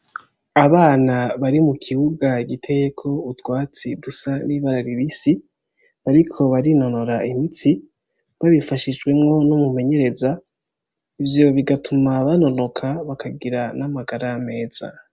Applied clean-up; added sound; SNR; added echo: none; none; none; none.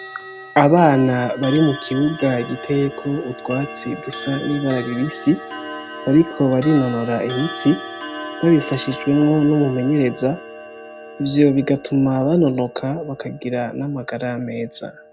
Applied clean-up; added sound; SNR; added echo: none; Clock; 14 dB; none.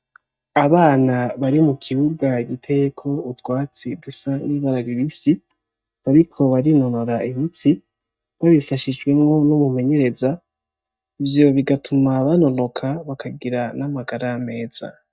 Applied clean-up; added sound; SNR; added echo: neural mask model DeepFilterNet 3.